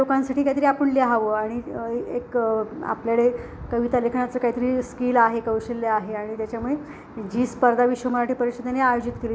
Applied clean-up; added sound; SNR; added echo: none; none; none; none.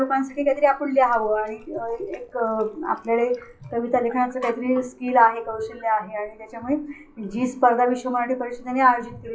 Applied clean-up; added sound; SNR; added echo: classical method WPE with log-MMSE.